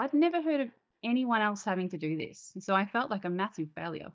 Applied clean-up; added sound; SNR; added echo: neural mask model DeepFilterNet 3.